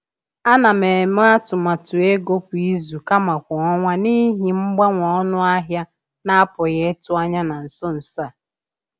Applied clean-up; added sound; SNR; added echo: none; none; none; none.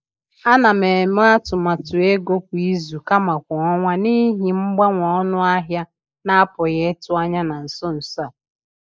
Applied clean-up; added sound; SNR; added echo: neural mask model Resemble Enhance denoiser.